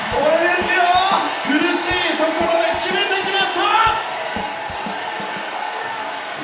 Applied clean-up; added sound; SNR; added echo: none; Drum / Drum kit; 17 dB; reverberation time 0.8 s.